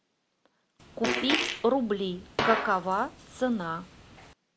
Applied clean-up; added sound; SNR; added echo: none; Fart; 3 dB; none.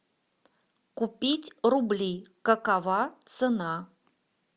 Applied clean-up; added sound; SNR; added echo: none; none; none; none.